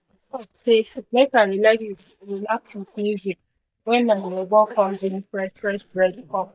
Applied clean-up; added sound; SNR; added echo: neural mask model DeepFilterNet 3.